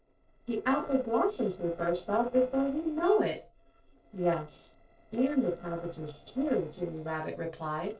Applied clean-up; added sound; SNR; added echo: neural separator model SepFormer DNS4.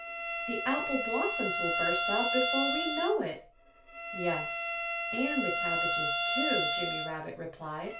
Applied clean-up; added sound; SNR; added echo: none; Bowed string instrument; -2 dB; reverberation time 0.3 s.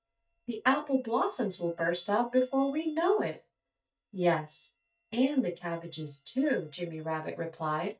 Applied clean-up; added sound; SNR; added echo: neural mask model DeepFilterNet 3.